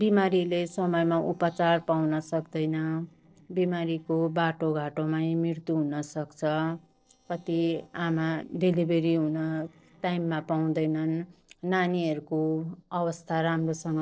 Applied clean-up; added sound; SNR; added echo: neural separator model SepFormer DNS4.